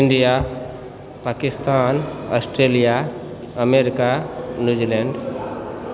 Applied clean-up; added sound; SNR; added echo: none; none; none; none.